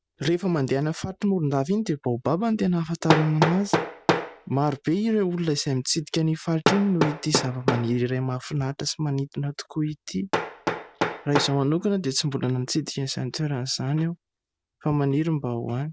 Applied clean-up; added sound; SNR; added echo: none; Hammer; 6 dB; none.